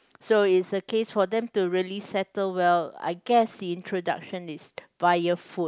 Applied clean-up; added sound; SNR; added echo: none; none; none; none.